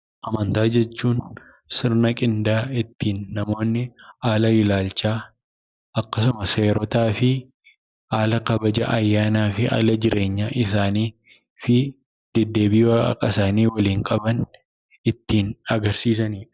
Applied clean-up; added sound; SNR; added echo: none; none; none; none.